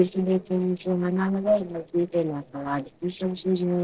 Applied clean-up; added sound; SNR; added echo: neural separator model SepFormer DNS4.